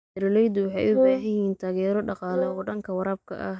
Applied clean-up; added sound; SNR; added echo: neural mask model DeepFilterNet 3.